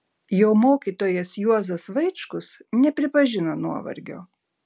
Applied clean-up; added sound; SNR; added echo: none; none; none; none.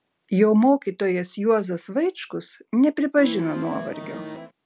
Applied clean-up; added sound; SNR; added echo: none; Accordion; 11 dB; none.